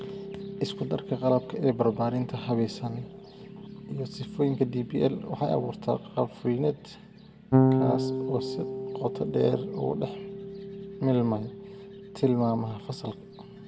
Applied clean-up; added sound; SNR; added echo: none; Electric guitar / Bass guitar; 4 dB; reverberation time 1.6 s.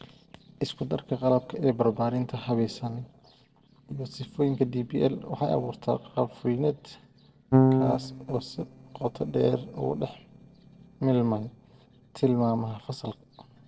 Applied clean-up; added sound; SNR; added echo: neural separator model SepFormer DNS4.